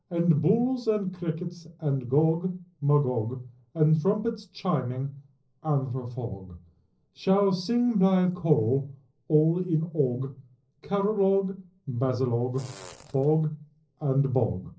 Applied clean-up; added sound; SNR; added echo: neural separator model SepFormer DNS4.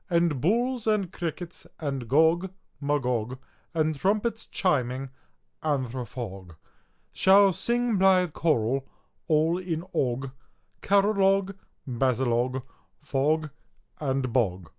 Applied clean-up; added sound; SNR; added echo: none; none; none; none.